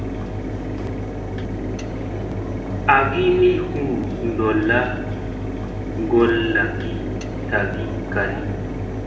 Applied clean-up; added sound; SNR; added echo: none; Mechanisms; 3 dB; reverberation time 1.0 s.